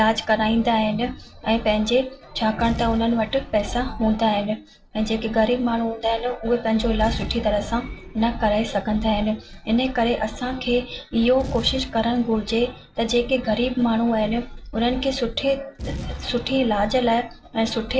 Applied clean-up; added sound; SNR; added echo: none; Boom; 17 dB; reverberation time 0.2 s.